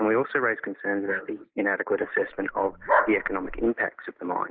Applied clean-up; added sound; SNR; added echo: neural mask model Resemble Enhance denoiser.